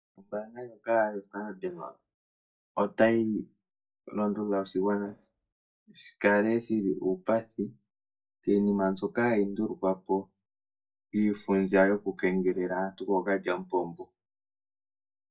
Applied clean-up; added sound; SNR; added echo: neural mask model DeepFilterNet 3.